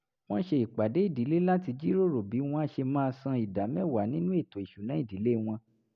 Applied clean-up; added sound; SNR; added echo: none; none; none; none.